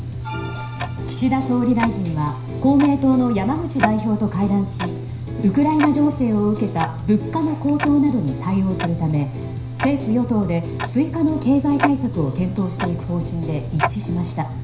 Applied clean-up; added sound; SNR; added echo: none; Tick-tock; 8 dB; reverberation time 0.5 s.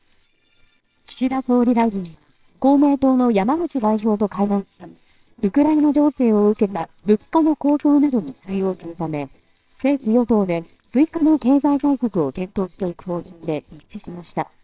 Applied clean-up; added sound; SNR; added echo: neural separator model SepFormer WHAMR!.